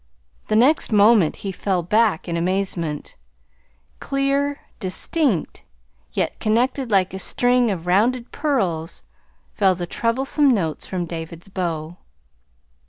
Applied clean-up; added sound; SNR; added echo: none; none; none; none.